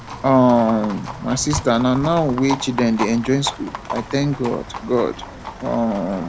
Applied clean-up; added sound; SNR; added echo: none; Livestock, farm animals, working animals; 11 dB; none.